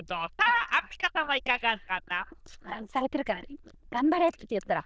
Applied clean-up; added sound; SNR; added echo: neural diffusion model UNIVERSE++.